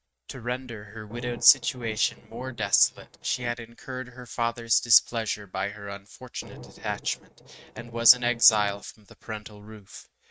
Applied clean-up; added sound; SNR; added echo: neural mask model RNNoise.